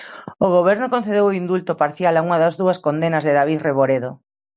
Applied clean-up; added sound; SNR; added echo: none; none; none; none.